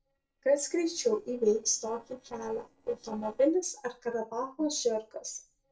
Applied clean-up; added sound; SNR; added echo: neural separator model SepFormer DNS4.